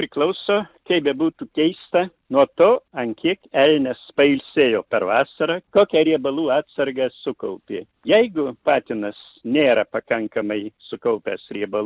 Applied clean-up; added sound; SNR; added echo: none; none; none; none.